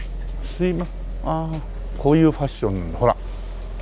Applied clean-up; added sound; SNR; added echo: none; none; none; none.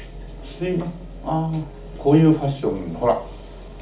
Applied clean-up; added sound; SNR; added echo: none; none; none; reverberation time 0.4 s.